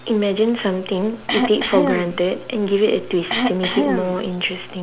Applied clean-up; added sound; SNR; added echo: none; Cough; 2 dB; none.